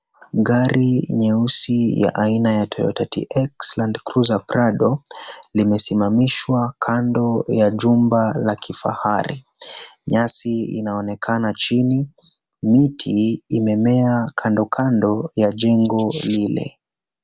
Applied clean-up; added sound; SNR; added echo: none; none; none; none.